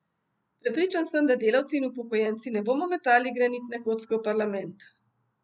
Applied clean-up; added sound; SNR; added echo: none; none; none; none.